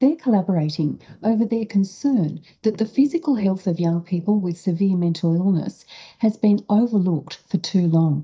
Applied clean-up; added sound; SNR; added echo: neural mask model DeepFilterNet 3.